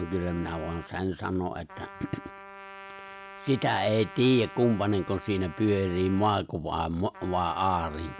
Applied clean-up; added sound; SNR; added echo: none; Trumpet; 17 dB; none.